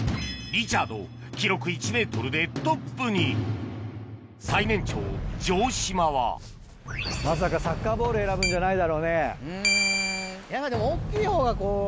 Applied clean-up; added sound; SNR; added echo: none; Keyboard (musical); 2 dB; none.